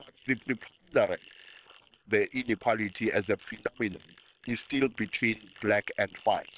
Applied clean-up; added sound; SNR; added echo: neural separator model SepFormer WHAM!.